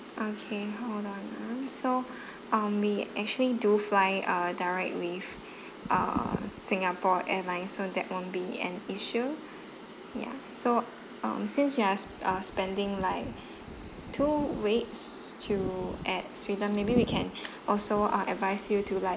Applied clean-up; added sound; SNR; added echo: none; none; none; none.